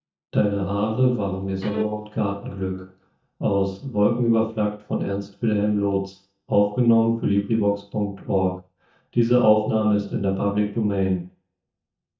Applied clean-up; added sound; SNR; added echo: neural mask model DeepFilterNet 3.